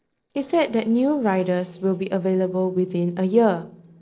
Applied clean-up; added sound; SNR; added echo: neural separator model SepFormer DNS4.